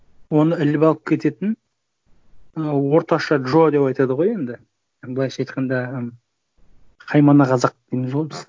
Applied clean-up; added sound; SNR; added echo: none; none; none; none.